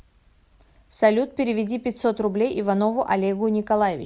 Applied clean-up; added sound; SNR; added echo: none; none; none; none.